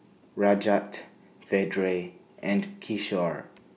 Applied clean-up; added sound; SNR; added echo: none; none; none; none.